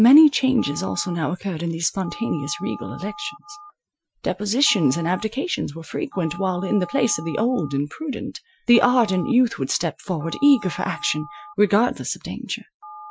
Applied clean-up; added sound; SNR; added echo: classical method Wiener filter.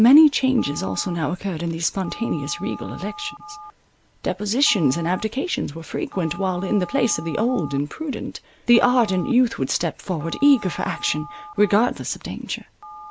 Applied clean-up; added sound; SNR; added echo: none; Telephone; 19 dB; none.